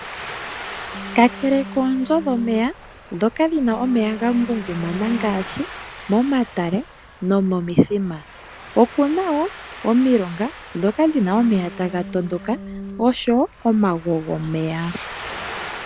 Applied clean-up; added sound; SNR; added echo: none; Ocean + Organ; 14 dB; none.